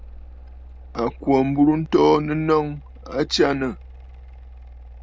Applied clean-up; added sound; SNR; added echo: none; Mechanical fan; 18 dB; none.